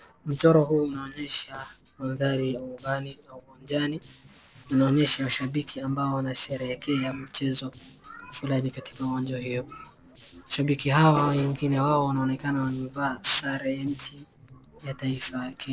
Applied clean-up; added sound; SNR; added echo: neural separator model SepFormer DNS4.